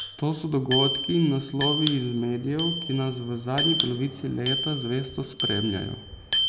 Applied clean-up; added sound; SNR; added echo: none; Bicycle bell; 3 dB; none.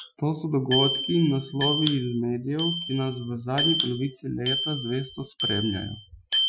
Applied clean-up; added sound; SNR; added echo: classical method Wiener filter.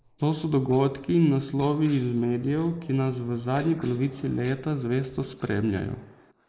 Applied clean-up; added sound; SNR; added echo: neural mask model Resemble Enhance denoiser.